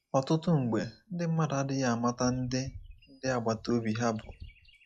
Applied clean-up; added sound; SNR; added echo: classical method log-MMSE.